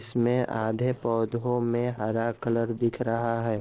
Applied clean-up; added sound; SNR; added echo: neural separator model SepFormer DNS4.